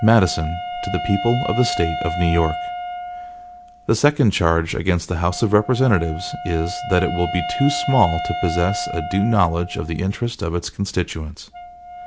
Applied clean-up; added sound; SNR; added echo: none; Wind instrument, woodwind instrument; 9 dB; none.